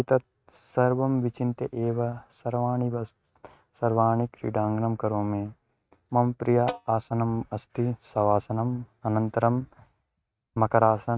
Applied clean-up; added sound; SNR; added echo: neural mask model RNNoise.